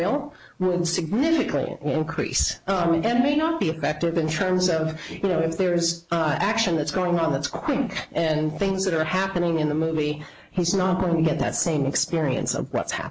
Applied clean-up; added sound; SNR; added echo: neural mask model Resemble Enhance denoiser.